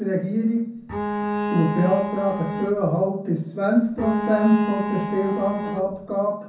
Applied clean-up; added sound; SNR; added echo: none; Bowed string instrument; 5 dB; reverberation time 0.5 s.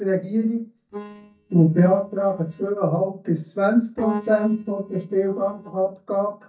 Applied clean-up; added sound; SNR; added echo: neural mask model DeepFilterNet 3.